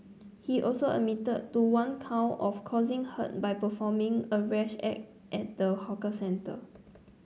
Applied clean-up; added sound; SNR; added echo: none; none; none; none.